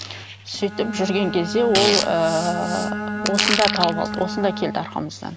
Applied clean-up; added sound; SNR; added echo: none; Fart + Bowed string instrument; 3 dB; none.